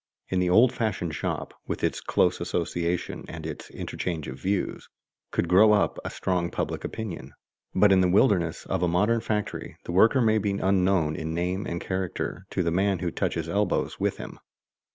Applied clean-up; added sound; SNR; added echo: none; none; none; none.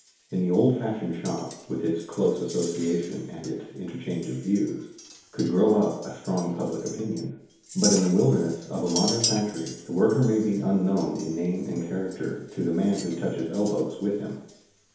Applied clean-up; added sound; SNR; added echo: none; Chink, clink; 13 dB; reverberation time 2.2 s.